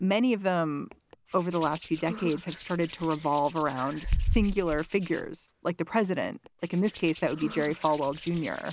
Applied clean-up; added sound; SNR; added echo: none; Hands; 7 dB; none.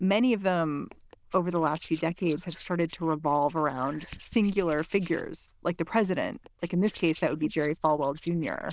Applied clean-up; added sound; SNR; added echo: neural diffusion model UNIVERSE++.